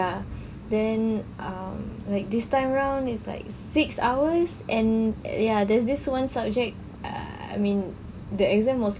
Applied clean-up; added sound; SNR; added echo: none; none; none; none.